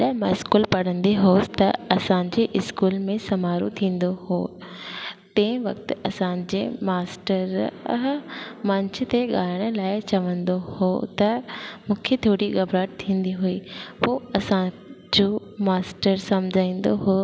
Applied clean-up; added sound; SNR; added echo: none; none; none; none.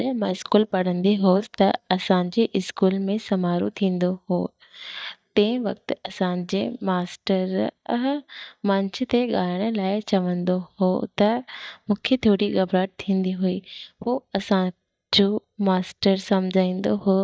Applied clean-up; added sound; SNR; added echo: neural mask model DeepFilterNet 3.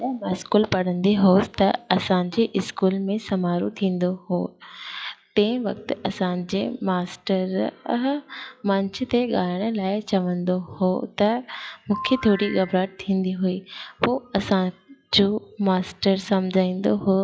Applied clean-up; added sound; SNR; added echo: classical method log-MMSE.